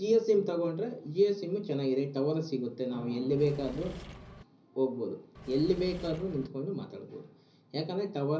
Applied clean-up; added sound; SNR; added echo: none; Engine / Mechanisms; 14 dB; reverberation time 0.5 s.